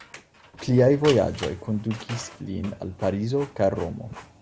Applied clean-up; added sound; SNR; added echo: none; Printer; 16 dB; none.